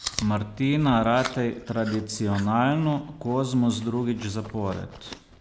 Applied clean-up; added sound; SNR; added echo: none; Chewing, mastication; 16 dB; none.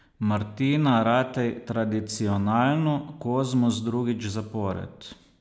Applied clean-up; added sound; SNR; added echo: none; none; none; none.